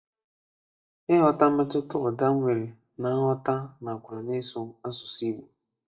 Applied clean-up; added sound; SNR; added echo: neural mask model DeepFilterNet 3.